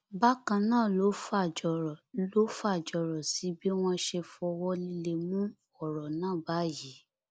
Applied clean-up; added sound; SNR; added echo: none; none; none; none.